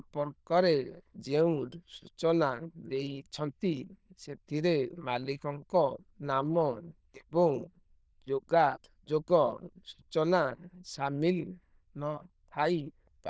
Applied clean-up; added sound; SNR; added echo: neural diffusion model UNIVERSE++.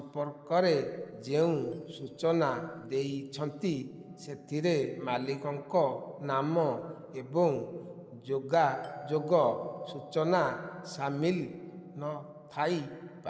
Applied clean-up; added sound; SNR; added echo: neural separator model SepFormer DNS4.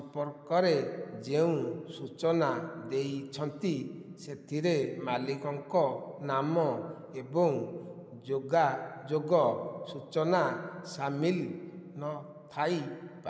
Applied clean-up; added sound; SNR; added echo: none; none; none; none.